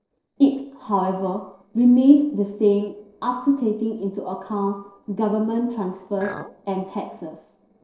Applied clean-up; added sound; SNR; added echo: neural separator model SepFormer DNS4.